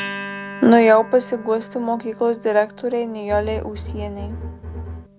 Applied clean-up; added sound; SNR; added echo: none; Bowed string instrument + Acoustic guitar; 12 dB; none.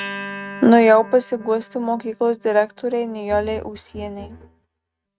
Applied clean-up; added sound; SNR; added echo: neural mask model RNNoise.